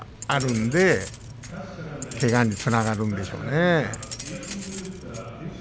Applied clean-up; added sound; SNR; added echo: none; Keys jangling; 15 dB; none.